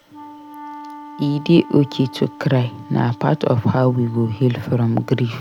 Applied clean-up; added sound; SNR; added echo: none; Wind instrument, woodwind instrument; 19 dB; none.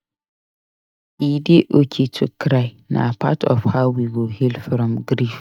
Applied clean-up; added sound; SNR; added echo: neural mask model DeepFilterNet 3.